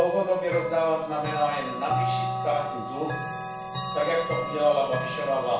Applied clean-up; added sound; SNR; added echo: none; Chime / Clock; 5 dB; reverberation time 0.6 s.